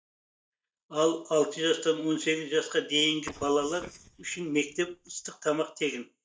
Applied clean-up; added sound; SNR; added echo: neural mask model DeepFilterNet 3.